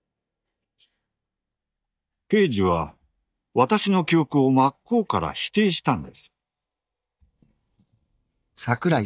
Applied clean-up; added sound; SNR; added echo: neural mask model DeepFilterNet 3.